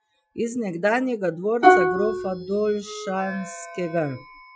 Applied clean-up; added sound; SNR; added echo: classical method Wiener filter.